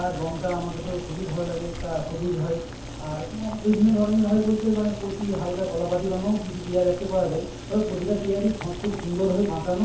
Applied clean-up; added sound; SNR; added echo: none; Boiling; 11 dB; reverberation time 0.6 s.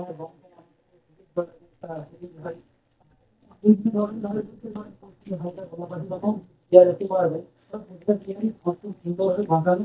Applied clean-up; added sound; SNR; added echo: neural mask model DeepFilterNet 3.